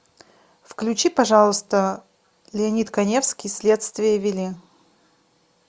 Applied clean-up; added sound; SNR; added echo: none; none; none; none.